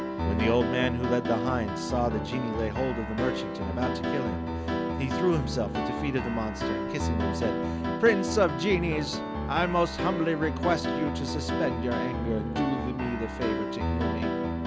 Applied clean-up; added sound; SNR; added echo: none; Piano; 0 dB; none.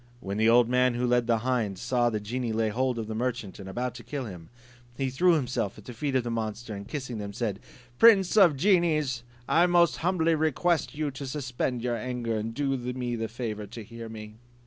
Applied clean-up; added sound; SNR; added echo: none; none; none; none.